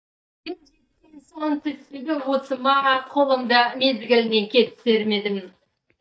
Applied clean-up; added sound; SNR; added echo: neural mask model DeepFilterNet 3.